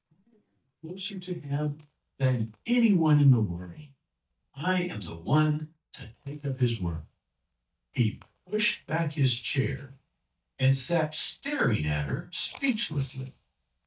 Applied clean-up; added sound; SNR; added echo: neural mask model DeepFilterNet 3.